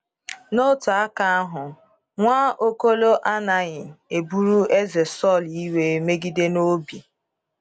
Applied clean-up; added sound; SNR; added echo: none; none; none; none.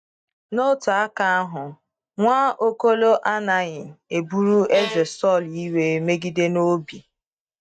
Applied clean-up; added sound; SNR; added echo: neural mask model DeepFilterNet 3.